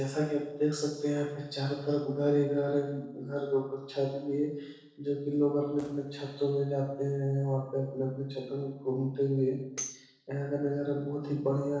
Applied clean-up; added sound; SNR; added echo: neural separator model SepFormer DNS4.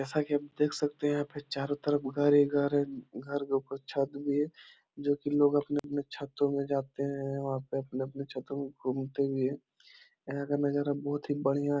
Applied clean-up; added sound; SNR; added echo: none; none; none; none.